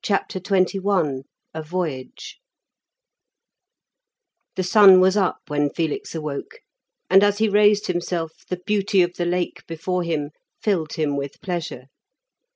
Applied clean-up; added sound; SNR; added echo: none; none; none; none.